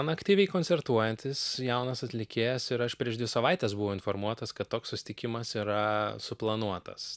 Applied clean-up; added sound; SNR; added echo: none; none; none; none.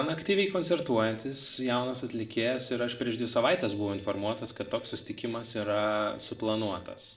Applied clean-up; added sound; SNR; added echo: neural separator model SepFormer DNS4.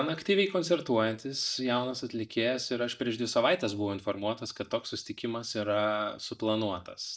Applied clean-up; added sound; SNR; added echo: neural mask model DeepFilterNet 3.